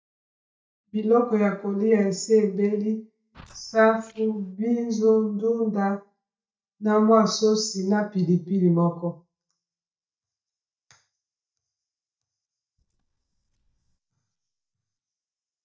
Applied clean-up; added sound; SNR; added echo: neural mask model DeepFilterNet 3.